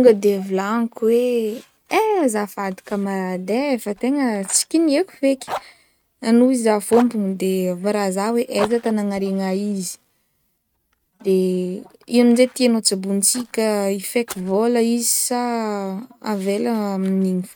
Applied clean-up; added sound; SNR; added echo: neural mask model RNNoise.